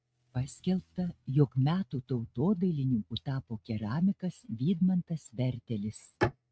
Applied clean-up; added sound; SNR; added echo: neural mask model RNNoise.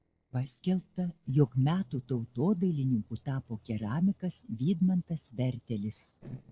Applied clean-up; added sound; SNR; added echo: neural separator model SepFormer DNS4.